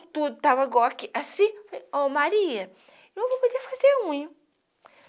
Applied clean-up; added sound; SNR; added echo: none; none; none; none.